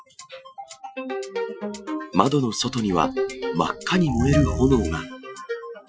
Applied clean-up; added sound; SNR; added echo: classical method Wiener filter.